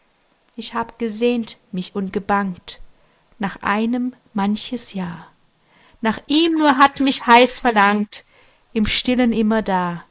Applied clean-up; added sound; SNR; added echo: neural mask model Resemble Enhance denoiser.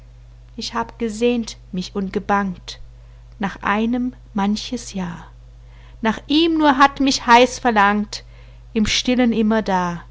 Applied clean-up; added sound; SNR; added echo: none; none; none; none.